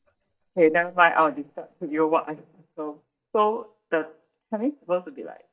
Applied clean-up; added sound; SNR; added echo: neural mask model DeepFilterNet 3.